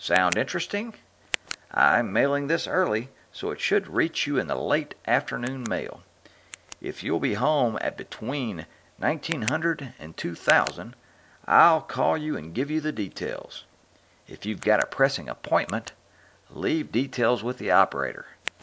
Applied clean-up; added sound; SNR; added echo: none; Tick; 17 dB; none.